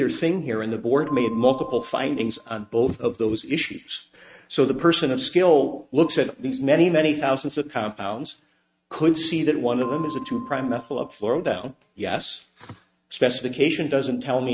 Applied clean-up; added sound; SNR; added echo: neural mask model RNNoise.